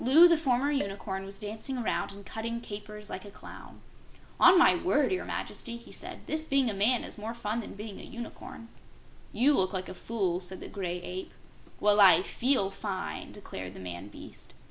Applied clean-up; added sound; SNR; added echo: none; Dishes, pots, and pans; 17 dB; none.